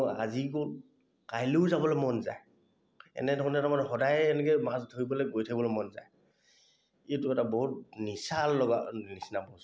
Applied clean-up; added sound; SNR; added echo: none; none; none; none.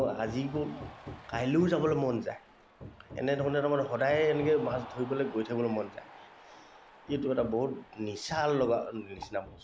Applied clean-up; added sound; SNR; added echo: none; Hammer + Cheering; 16 dB; none.